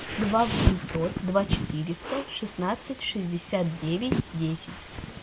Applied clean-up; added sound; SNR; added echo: none; Sliding door + Stream; 18 dB; none.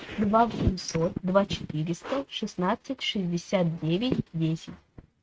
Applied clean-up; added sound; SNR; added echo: neural mask model RNNoise.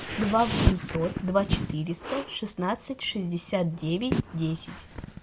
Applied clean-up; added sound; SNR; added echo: none; none; none; none.